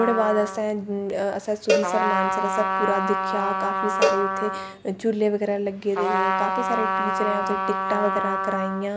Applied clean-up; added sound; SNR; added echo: none; Trumpet + Cowbell; -1 dB; none.